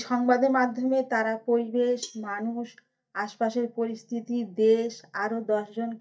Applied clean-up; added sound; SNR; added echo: neural mask model DeepFilterNet 3.